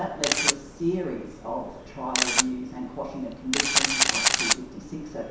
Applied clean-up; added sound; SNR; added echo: none; Camera; -5 dB; reverberation time 0.7 s.